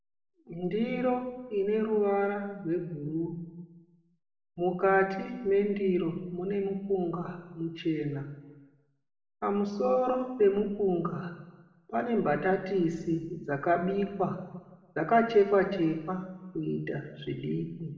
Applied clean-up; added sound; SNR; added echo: none; none; none; reverberation time 1.0 s.